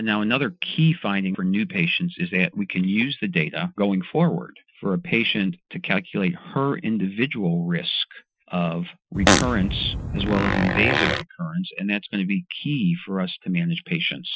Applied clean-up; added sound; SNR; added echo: classical method Wiener filter.